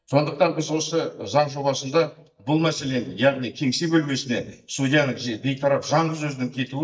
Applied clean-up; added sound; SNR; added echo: neural mask model DeepFilterNet 3.